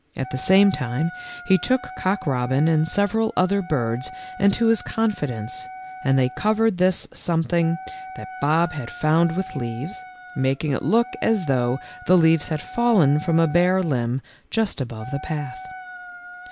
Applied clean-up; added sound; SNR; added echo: none; Wind instrument, woodwind instrument; 16 dB; none.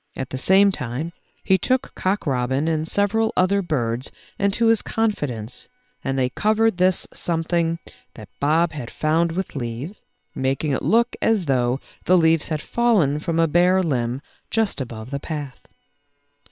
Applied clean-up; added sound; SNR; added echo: neural separator model SepFormer WHAM!.